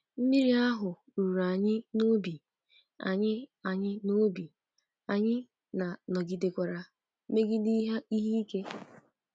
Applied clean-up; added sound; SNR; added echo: none; none; none; none.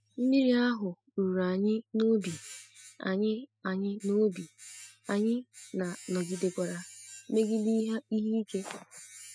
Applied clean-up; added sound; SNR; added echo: classical method spectral subtraction.